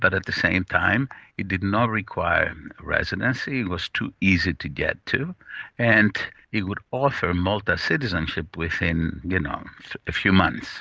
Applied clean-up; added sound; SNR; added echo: none; none; none; none.